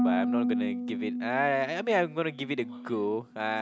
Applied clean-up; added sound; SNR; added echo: none; Harp; 2 dB; none.